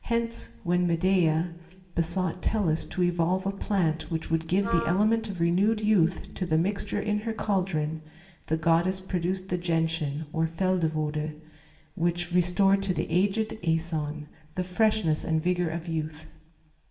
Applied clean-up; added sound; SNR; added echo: none; Wind instrument, woodwind instrument; 9 dB; reverberation time 0.8 s.